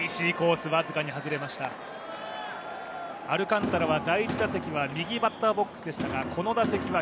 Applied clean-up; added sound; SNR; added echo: none; none; none; none.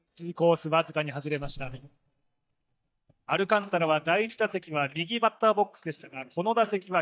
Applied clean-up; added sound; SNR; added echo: neural mask model DeepFilterNet 3.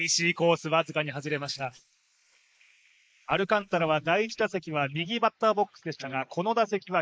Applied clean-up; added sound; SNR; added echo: neural mask model Resemble Enhance denoiser.